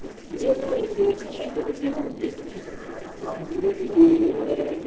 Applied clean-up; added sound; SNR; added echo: neural separator model SepFormer DNS4.